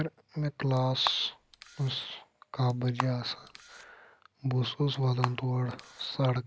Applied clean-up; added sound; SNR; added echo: none; Camera; 11 dB; none.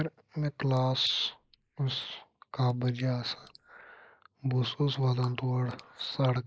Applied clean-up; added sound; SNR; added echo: neural mask model Resemble Enhance denoiser.